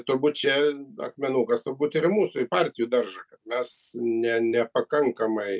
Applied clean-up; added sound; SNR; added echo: none; none; none; none.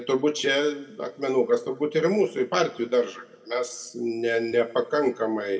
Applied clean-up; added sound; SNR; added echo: none; none; none; reverberation time 1.9 s.